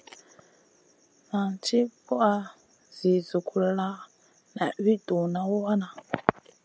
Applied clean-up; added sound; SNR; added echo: none; none; none; none.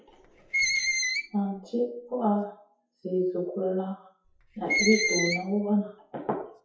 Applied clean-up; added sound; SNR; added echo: classical method WPE with log-MMSE.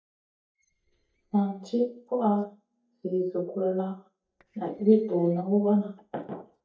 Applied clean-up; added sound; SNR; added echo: neural mask model DeepFilterNet 3.